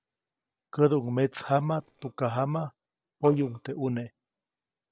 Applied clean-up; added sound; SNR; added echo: neural separator model SepFormer DNS4.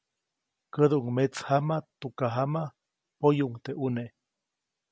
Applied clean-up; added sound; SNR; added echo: none; none; none; none.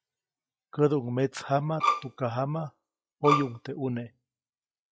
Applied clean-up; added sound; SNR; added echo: classical method log-MMSE.